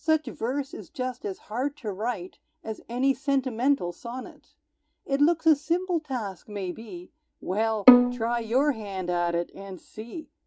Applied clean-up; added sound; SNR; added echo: none; Bowed string instrument; -5 dB; none.